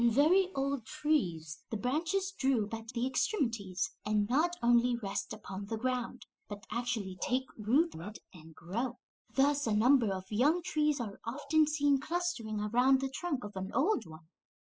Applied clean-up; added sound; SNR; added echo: classical method spectral subtraction.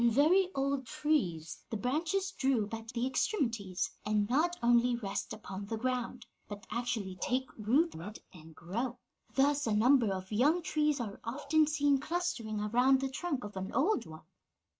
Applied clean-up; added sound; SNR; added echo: neural mask model RNNoise.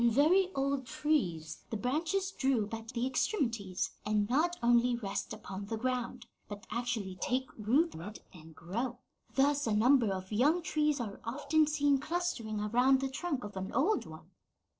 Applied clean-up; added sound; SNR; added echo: neural separator model SepFormer DNS4.